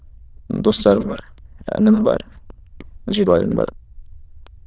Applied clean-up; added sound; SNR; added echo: neural diffusion model UNIVERSE++.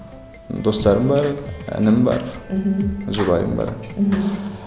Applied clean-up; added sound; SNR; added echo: none; Drum kit; 14 dB; none.